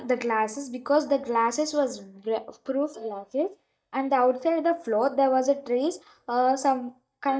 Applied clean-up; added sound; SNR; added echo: neural mask model DeepFilterNet 3.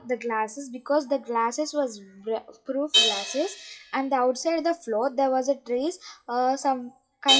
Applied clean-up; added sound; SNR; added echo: classical method WPE with log-MMSE.